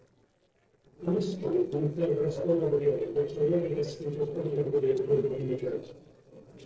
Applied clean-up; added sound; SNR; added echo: neural separator model SepFormer DNS4.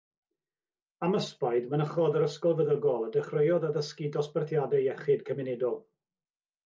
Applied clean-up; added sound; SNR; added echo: none; none; none; none.